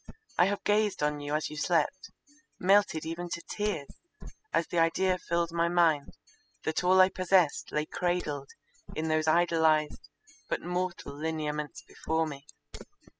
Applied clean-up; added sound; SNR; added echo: classical method spectral subtraction.